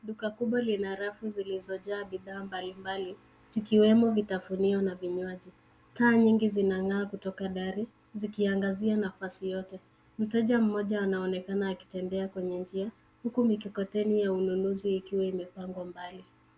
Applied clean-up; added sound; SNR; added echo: none; none; none; none.